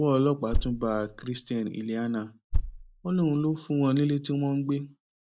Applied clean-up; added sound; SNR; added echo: neural mask model DeepFilterNet 3.